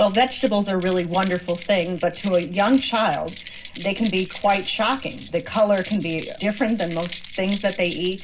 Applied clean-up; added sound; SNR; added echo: none; Keys jangling; 15 dB; reverberation time 0.4 s.